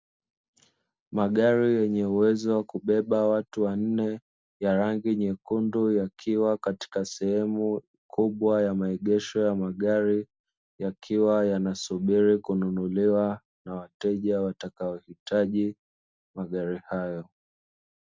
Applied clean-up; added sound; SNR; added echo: none; none; none; none.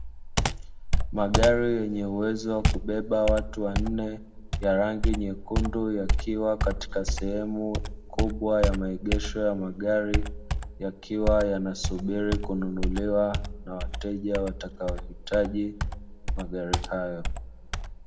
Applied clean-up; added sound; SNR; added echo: none; Computer keyboard; 1 dB; reverberation time 0.6 s.